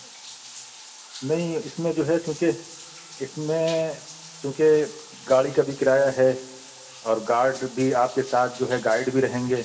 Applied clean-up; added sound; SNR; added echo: none; Bathtub (filling or washing); 18 dB; reverberation time 2.0 s.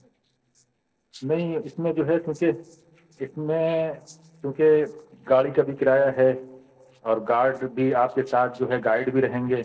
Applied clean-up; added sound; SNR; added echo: neural separator model SepFormer DNS4.